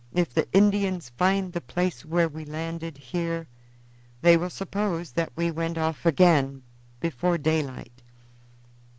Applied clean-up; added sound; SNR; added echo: none; none; none; none.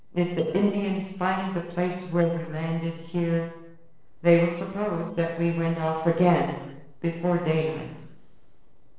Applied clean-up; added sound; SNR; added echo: neural separator model SepFormer DNS4.